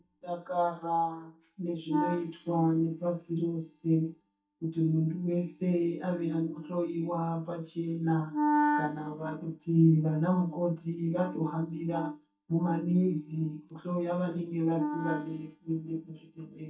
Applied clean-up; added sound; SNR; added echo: neural mask model DeepFilterNet 3.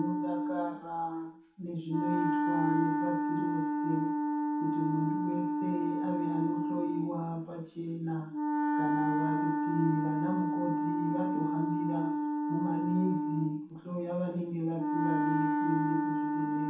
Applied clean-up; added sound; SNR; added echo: none; Wind instrument, woodwind instrument; -3 dB; reverberation time 0.7 s.